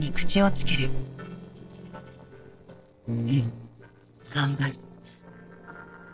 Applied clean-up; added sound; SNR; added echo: neural separator model SepFormer DNS4.